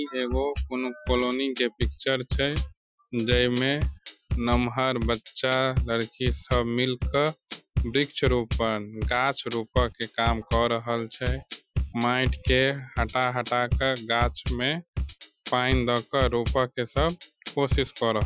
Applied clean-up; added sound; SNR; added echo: classical method Wiener filter.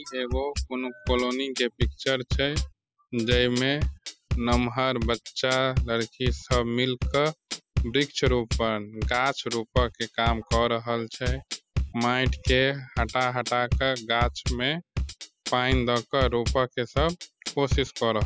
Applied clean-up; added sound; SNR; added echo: classical method spectral subtraction.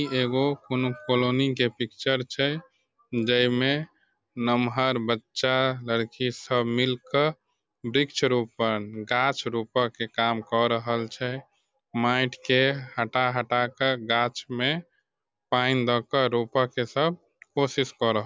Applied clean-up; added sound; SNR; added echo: none; none; none; none.